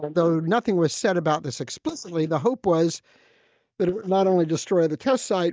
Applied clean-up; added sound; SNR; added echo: neural mask model DeepFilterNet 3.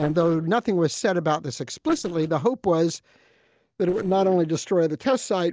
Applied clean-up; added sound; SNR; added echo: neural separator model SepFormer DNS4.